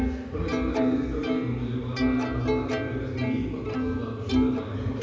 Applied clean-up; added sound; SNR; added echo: none; Plucked string instrument; -1 dB; reverberation time 2.2 s.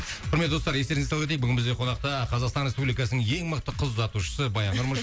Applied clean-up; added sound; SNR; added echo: none; none; none; none.